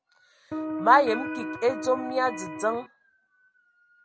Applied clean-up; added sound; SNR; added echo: none; Electric guitar; 6 dB; none.